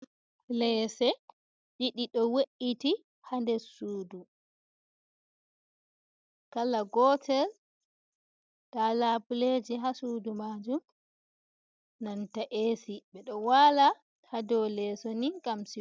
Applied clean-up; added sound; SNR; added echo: none; none; none; none.